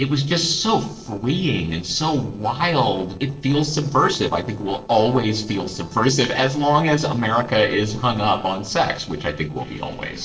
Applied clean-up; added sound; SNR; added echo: neural separator model SepFormer DNS4.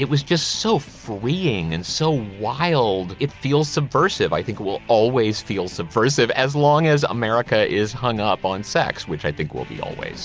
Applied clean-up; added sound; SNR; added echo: none; none; none; none.